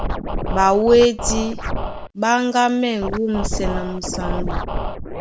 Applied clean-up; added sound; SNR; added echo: none; Scratching (performance technique); 5 dB; none.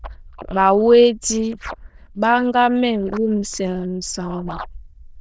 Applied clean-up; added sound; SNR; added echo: neural diffusion model UNIVERSE++.